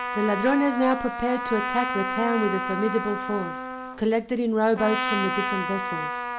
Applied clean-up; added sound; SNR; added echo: none; Trumpet; 4 dB; none.